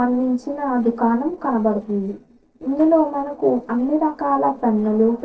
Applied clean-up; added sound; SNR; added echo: neural separator model SepFormer DNS4.